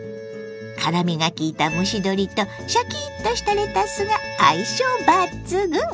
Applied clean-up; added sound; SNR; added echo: none; none; none; none.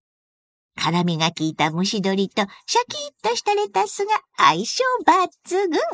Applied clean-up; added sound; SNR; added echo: neural mask model Resemble Enhance denoiser.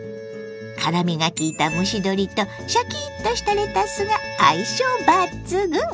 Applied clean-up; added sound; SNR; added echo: none; Bicycle bell; 19 dB; none.